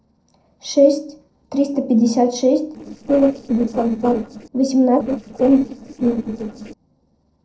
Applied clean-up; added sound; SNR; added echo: neural separator model SepFormer DNS4.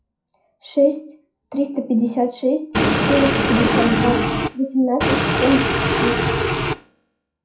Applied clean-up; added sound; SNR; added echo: classical method WPE with log-MMSE.